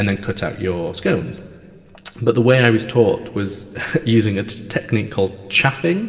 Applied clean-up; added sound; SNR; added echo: none; none; none; reverberation time 1.9 s.